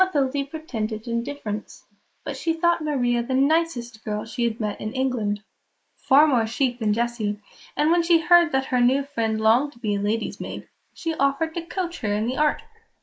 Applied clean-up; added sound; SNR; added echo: neural mask model Resemble Enhance denoiser.